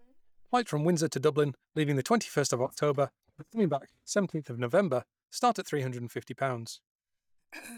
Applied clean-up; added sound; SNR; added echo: neural mask model DeepFilterNet 3.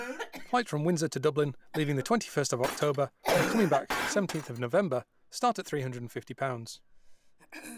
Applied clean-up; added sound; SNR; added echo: none; Cough + Shatter; 7 dB; none.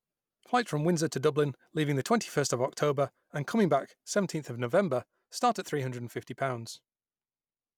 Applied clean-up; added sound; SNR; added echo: none; none; none; none.